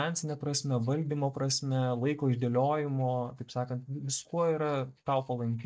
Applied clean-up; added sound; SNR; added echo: neural mask model DeepFilterNet 3.